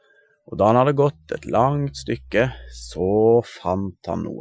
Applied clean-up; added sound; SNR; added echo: classical method Wiener filter.